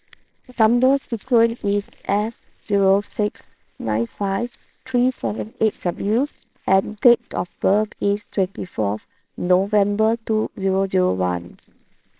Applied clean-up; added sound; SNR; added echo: neural separator model SepFormer WHAMR!.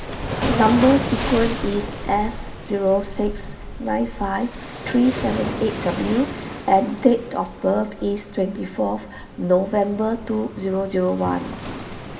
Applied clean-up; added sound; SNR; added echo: none; Waves, surf; 7 dB; reverberation time 1.5 s.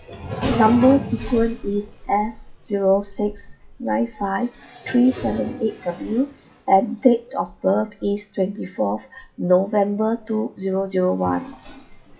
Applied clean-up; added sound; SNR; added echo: classical method WPE with log-MMSE.